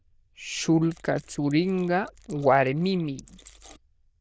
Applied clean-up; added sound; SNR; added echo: neural diffusion model UNIVERSE++.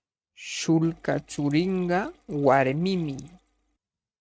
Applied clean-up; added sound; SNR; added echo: neural mask model RNNoise.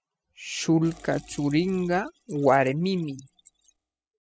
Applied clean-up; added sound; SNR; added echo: classical method spectral subtraction.